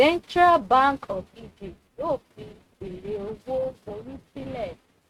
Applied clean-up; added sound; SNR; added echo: neural mask model RNNoise.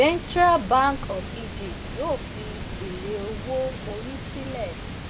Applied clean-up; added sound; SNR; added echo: none; Water; 8 dB; none.